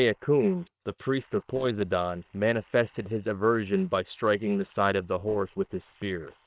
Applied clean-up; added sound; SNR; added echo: neural separator model SepFormer WHAM!.